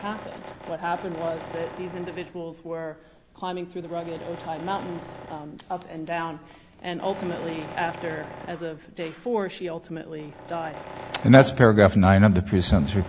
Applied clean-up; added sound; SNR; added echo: none; Tools; 18 dB; none.